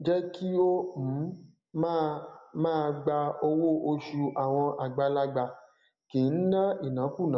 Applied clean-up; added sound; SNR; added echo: none; none; none; none.